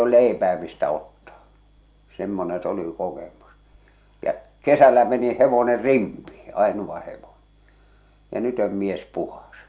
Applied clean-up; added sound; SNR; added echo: none; none; none; none.